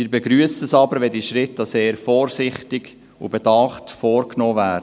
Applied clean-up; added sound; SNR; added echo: none; none; none; none.